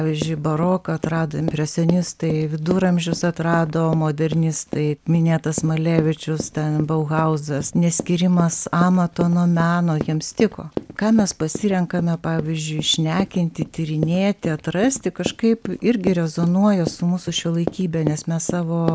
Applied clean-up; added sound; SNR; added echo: none; Run; 12 dB; none.